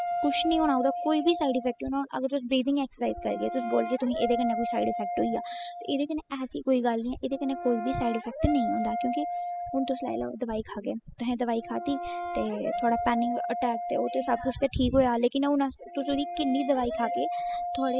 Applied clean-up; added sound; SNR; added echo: classical method spectral subtraction.